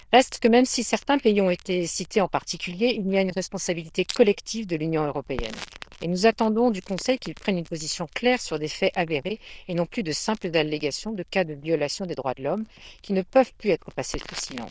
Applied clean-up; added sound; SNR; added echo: neural diffusion model UNIVERSE++.